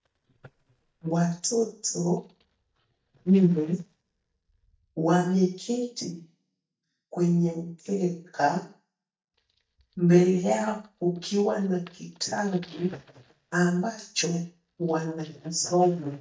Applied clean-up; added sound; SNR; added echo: neural mask model DeepFilterNet 3.